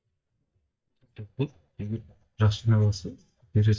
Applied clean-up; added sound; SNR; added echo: neural mask model DeepFilterNet 3.